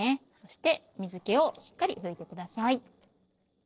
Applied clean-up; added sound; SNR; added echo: neural separator model SepFormer DNS4.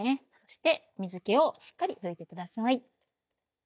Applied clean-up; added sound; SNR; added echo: neural mask model DeepFilterNet 3.